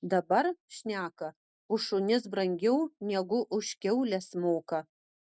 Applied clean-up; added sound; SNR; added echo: none; none; none; none.